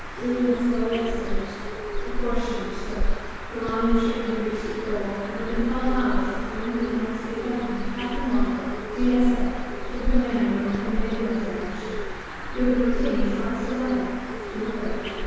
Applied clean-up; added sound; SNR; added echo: none; Bird; 1 dB; reverberation time 2.0 s.